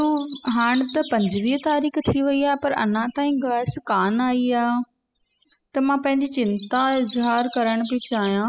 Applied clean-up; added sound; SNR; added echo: classical method spectral subtraction.